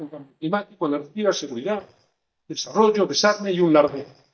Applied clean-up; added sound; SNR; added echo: neural mask model DeepFilterNet 3.